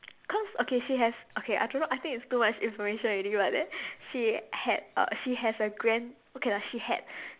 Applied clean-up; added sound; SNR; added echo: none; none; none; none.